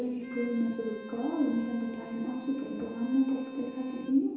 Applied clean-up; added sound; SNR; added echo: none; Bowed string instrument; 17 dB; reverberation time 1.0 s.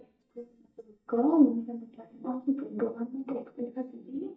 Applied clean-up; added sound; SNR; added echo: neural mask model DeepFilterNet 3.